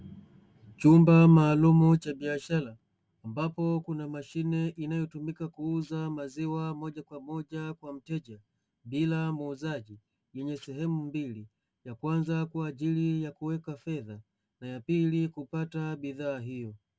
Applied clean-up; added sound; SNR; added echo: none; none; none; none.